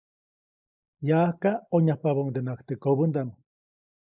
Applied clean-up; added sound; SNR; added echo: neural mask model Resemble Enhance denoiser.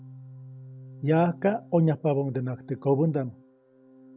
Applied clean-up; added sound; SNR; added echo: none; Organ; 20 dB; none.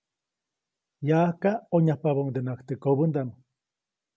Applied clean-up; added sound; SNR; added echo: none; none; none; none.